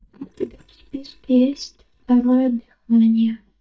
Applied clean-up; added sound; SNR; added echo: neural mask model DeepFilterNet 3.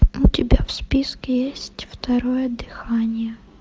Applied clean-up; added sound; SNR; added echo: none; none; none; none.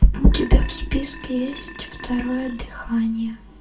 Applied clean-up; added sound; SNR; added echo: none; Burping, eructation; 19 dB; reverberation time 0.2 s.